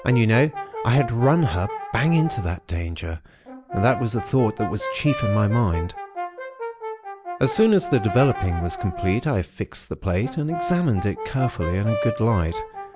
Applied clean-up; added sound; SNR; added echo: none; Brass instrument; 10 dB; none.